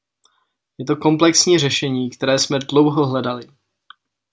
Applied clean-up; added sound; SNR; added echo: none; none; none; none.